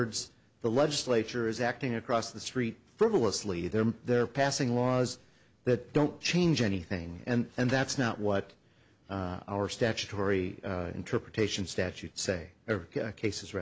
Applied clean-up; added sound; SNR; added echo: none; none; none; none.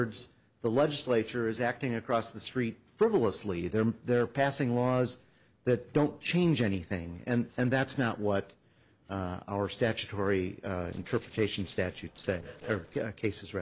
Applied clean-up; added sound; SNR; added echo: neural separator model SepFormer DNS4.